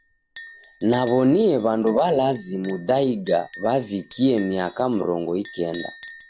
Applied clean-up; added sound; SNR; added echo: none; Chink, clink; 9 dB; none.